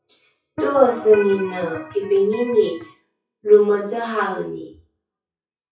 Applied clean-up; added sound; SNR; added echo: classical method WPE with log-MMSE.